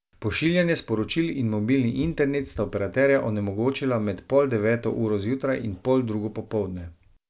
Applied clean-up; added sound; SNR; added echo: none; none; none; none.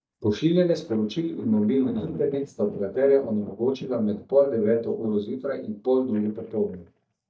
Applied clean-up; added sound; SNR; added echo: neural mask model DeepFilterNet 3.